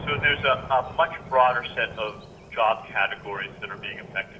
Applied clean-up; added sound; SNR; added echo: none; Fireworks; 14 dB; reverberation time 0.7 s.